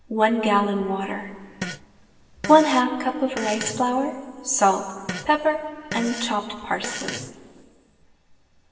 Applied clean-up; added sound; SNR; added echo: none; Fart; 12 dB; reverberation time 1.9 s.